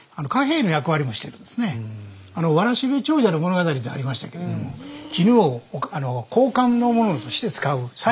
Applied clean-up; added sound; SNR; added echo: none; Breathing; 20 dB; none.